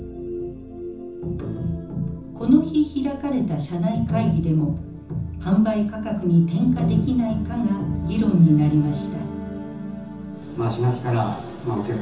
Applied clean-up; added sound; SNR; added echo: none; none; none; reverberation time 0.6 s.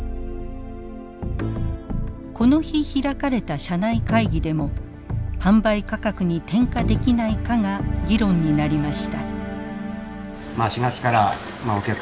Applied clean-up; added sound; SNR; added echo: none; none; none; none.